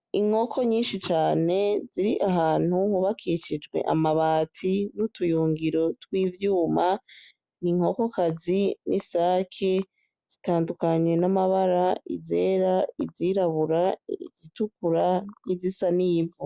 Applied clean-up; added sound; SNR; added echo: none; none; none; none.